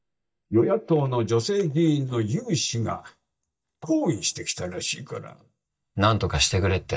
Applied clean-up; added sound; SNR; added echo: neural mask model DeepFilterNet 3.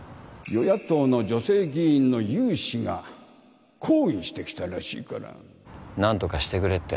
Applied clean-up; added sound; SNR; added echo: none; none; none; none.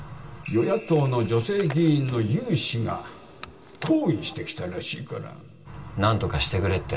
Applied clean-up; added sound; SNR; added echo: none; Car; 18 dB; reverberation time 0.2 s.